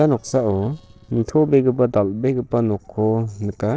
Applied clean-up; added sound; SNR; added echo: neural separator model SepFormer DNS4.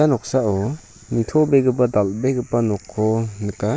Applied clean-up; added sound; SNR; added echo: neural mask model Resemble Enhance denoiser.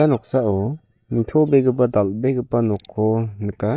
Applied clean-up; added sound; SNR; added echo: neural mask model DeepFilterNet 3.